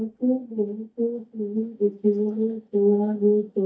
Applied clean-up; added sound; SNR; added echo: neural mask model DeepFilterNet 3.